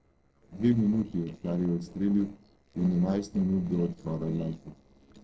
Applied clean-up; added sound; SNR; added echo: neural separator model SepFormer DNS4.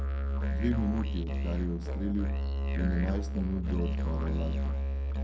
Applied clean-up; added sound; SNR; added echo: none; Musical instrument; -4 dB; reverberation time 0.2 s.